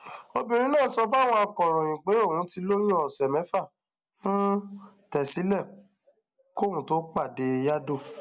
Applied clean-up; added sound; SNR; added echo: none; none; none; none.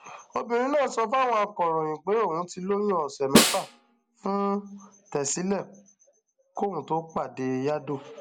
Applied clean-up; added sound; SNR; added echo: none; Snare drum; -3 dB; none.